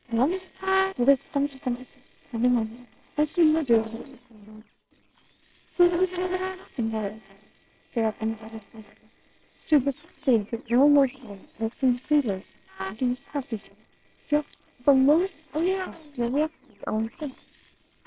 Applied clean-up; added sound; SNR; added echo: neural separator model SepFormer WHAMR!.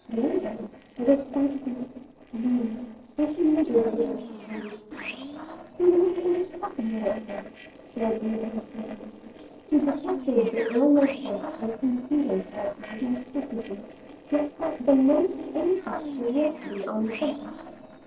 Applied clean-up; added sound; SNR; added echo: neural separator model SepFormer DNS4.